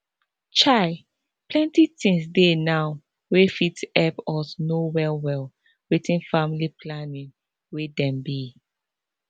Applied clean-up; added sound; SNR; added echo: none; none; none; none.